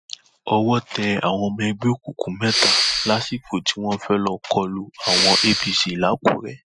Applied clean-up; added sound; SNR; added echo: classical method Wiener filter.